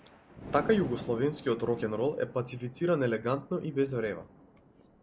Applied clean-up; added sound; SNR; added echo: none; Thunder; 15 dB; none.